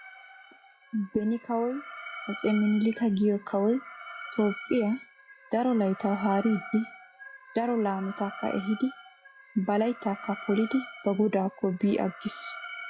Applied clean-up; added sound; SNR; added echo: classical method log-MMSE.